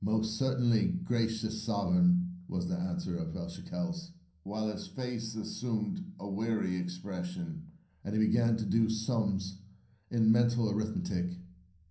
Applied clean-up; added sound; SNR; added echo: none; none; none; reverberation time 0.6 s.